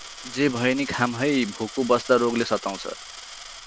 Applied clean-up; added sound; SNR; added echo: none; Coin (dropping); 15 dB; none.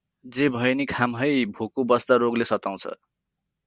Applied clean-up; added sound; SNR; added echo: none; none; none; none.